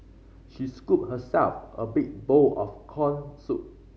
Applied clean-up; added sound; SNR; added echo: none; none; none; none.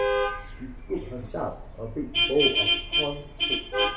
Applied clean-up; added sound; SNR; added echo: none; Vehicle horn, car horn, honking; -5 dB; reverberation time 0.2 s.